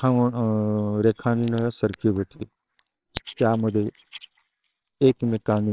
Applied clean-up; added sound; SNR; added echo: neural separator model SepFormer WHAMR!.